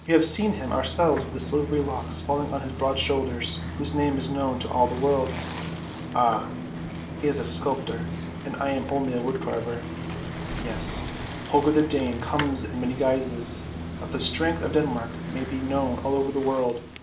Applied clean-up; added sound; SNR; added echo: none; Bicycle; 7 dB; reverberation time 0.4 s.